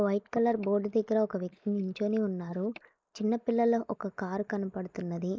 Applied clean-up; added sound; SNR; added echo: neural mask model Resemble Enhance denoiser.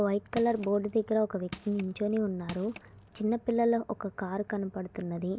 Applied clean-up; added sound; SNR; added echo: none; Crushing; 16 dB; none.